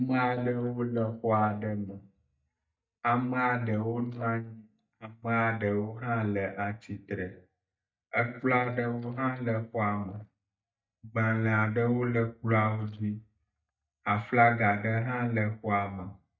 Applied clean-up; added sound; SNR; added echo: neural mask model DeepFilterNet 3.